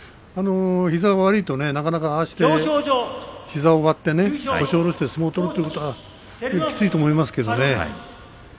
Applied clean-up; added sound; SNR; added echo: none; none; none; none.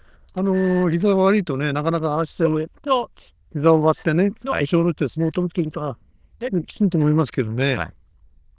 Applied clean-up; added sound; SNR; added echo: neural diffusion model UNIVERSE++.